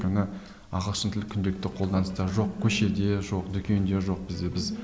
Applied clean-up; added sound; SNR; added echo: none; none; none; none.